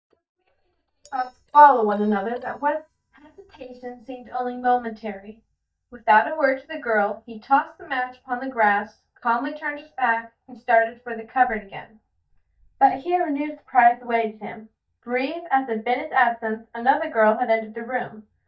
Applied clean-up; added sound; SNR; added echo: neural mask model DeepFilterNet 3.